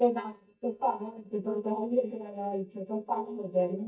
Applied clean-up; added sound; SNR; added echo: neural mask model DeepFilterNet 3.